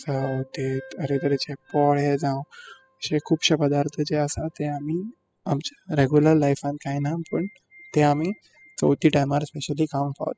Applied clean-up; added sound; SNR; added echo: classical method spectral subtraction.